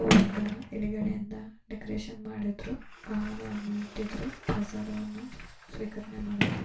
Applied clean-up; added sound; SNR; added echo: none; Sliding door; -1 dB; reverberation time 0.3 s.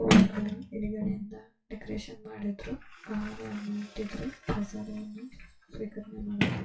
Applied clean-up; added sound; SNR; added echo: classical method WPE with log-MMSE.